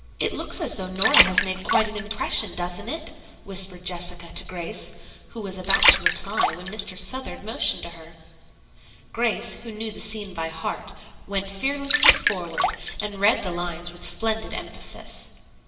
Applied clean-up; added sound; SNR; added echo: none; Water; -2 dB; reverberation time 2.3 s.